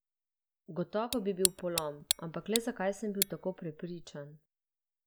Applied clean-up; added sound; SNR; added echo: none; Tick; 0 dB; none.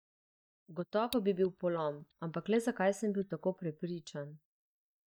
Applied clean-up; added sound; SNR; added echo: neural mask model DeepFilterNet 3.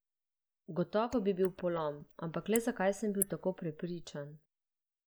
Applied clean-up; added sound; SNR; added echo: neural mask model Resemble Enhance denoiser.